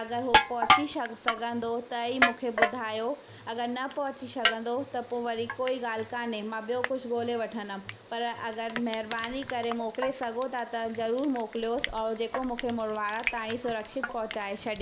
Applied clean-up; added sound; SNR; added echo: none; Crushing; 2 dB; none.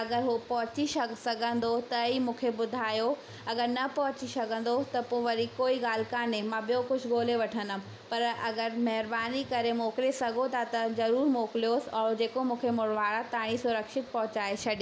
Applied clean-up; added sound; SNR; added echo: none; none; none; none.